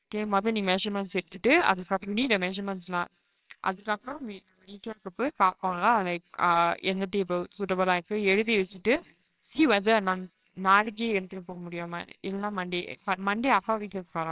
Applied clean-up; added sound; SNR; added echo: neural separator model SepFormer WHAMR!.